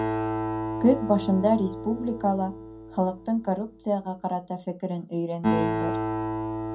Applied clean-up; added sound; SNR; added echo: none; Acoustic guitar; 4 dB; reverberation time 0.2 s.